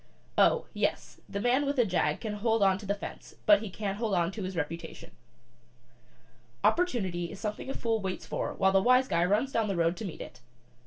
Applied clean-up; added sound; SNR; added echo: none; none; none; reverberation time 0.2 s.